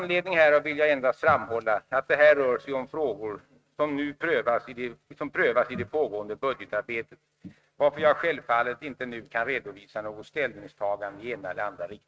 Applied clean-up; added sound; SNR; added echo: neural mask model RNNoise.